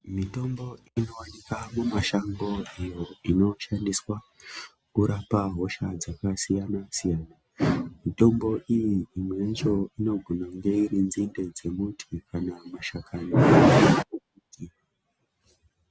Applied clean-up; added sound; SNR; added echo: none; none; none; none.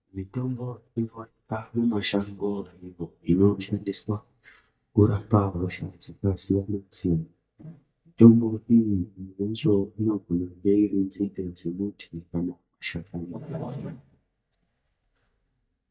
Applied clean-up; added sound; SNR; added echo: neural mask model DeepFilterNet 3.